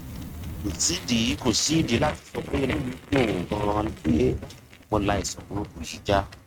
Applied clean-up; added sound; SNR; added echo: neural mask model RNNoise.